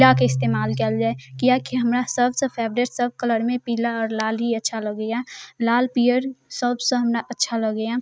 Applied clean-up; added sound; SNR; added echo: neural mask model RNNoise.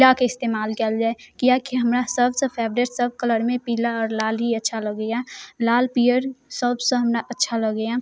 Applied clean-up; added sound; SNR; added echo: none; none; none; none.